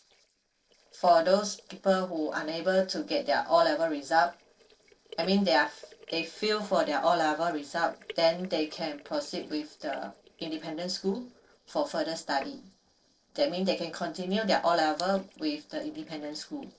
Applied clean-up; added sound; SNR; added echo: neural separator model SepFormer DNS4.